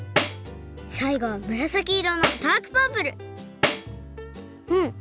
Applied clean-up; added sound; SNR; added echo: none; Tambourine; -2 dB; none.